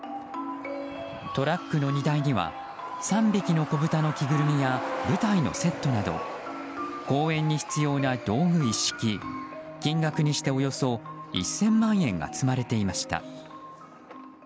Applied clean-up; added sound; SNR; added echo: none; Truck; 14 dB; none.